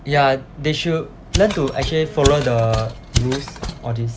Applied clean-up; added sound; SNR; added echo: none; Mechanisms; 6 dB; none.